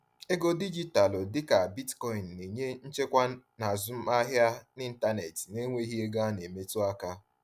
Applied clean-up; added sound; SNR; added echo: none; none; none; none.